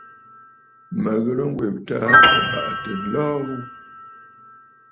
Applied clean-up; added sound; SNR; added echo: none; Piano; -3 dB; none.